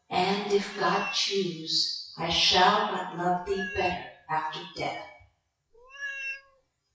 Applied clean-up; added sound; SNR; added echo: classical method WPE with log-MMSE.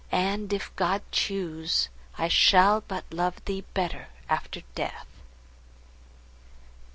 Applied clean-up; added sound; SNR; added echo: none; none; none; none.